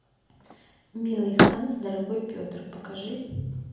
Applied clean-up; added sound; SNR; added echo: none; Slam; -4 dB; reverberation time 0.9 s.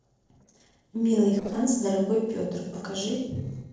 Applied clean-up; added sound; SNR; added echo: neural separator model SepFormer DNS4.